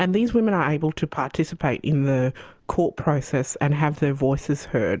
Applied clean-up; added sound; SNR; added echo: none; none; none; none.